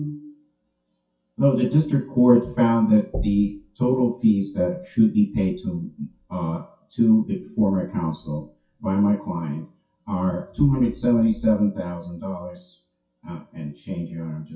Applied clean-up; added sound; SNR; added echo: classical method WPE with log-MMSE.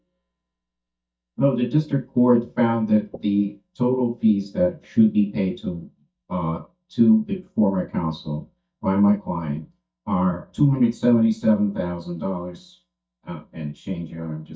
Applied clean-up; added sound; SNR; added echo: neural mask model DeepFilterNet 3.